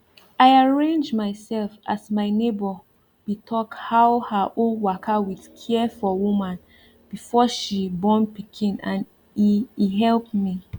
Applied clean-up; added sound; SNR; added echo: none; none; none; none.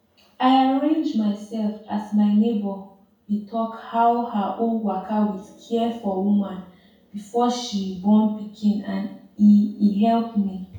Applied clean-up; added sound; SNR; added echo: none; none; none; reverberation time 0.6 s.